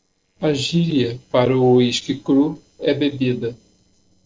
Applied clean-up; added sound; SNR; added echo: neural separator model SepFormer DNS4.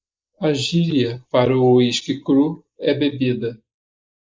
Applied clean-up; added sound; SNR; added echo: neural mask model Resemble Enhance denoiser.